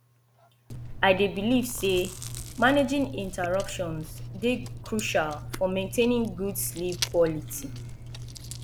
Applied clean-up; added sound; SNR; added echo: none; Chewing, mastication; 10 dB; none.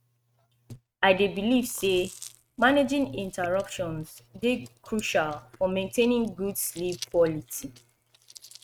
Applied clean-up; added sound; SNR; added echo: neural mask model RNNoise.